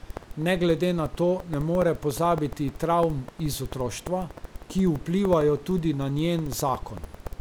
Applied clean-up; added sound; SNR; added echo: none; Crackle; 12 dB; none.